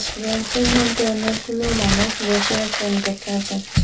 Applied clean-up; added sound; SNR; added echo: none; Crumpling, crinkling; 1 dB; reverberation time 0.2 s.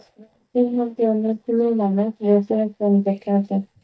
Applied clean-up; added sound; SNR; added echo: neural mask model DeepFilterNet 3.